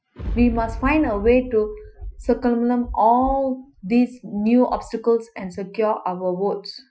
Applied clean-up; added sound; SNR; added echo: classical method Wiener filter.